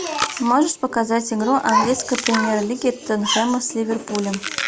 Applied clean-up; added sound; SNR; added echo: none; Chewing, mastication; 11 dB; none.